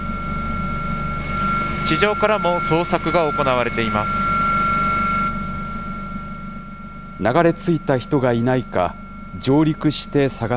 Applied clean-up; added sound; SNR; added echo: none; none; none; none.